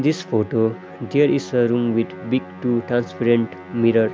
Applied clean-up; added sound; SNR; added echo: none; Musical instrument; 16 dB; none.